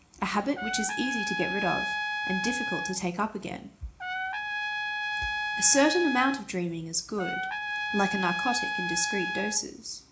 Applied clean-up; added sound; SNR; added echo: none; Trumpet; 2 dB; reverberation time 0.4 s.